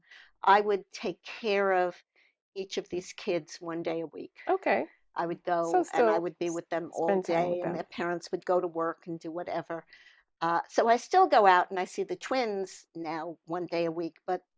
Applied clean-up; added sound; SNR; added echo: neural mask model Resemble Enhance denoiser.